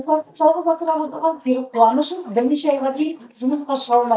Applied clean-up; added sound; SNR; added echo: neural mask model DeepFilterNet 3.